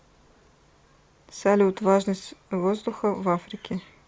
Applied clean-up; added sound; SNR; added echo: none; none; none; none.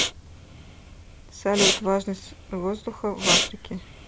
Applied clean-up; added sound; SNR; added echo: none; Respiratory sounds; -1 dB; none.